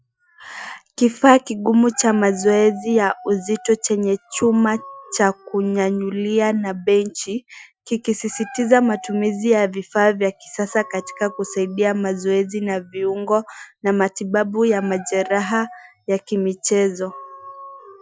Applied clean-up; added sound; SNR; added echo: classical method Wiener filter.